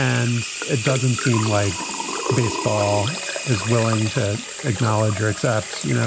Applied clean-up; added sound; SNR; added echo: none; Sink (filling or washing) / Water tap, faucet; 6 dB; none.